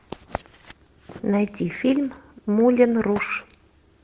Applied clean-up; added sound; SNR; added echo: none; none; none; none.